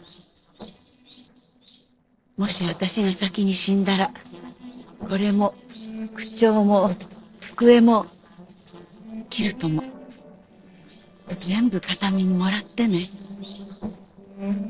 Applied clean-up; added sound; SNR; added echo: neural separator model SepFormer DNS4.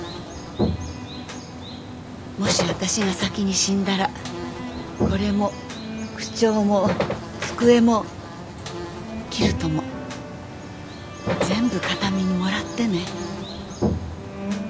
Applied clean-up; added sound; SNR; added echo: none; Buzz; 5 dB; none.